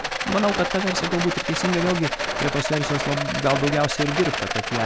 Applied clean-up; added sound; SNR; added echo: none; Rattle; 2 dB; none.